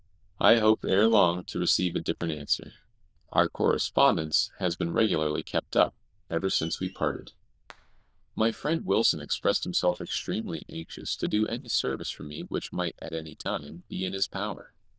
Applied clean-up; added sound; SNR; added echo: neural diffusion model UNIVERSE++.